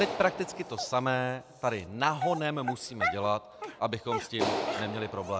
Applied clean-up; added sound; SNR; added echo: none; Dog + Clapping; 4 dB; none.